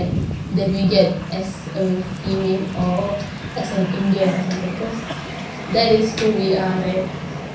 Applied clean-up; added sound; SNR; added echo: none; Train; 9 dB; reverberation time 0.6 s.